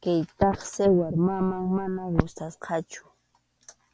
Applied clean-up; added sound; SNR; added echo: none; none; none; none.